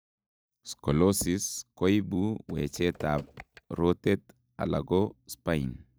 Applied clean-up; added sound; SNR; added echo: neural mask model DeepFilterNet 3.